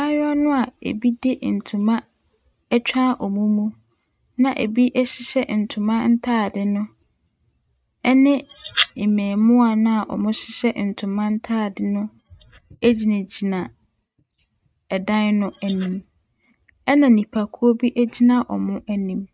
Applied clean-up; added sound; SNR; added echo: neural mask model RNNoise.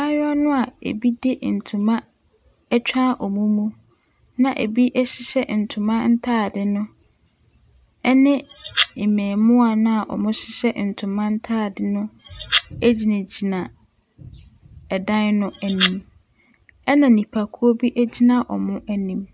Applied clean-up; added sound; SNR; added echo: none; Domestic sounds, home sounds; 3 dB; none.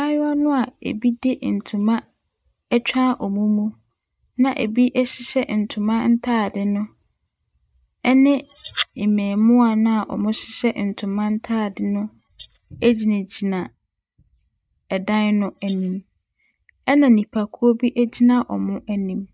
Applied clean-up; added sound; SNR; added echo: neural mask model DeepFilterNet 3.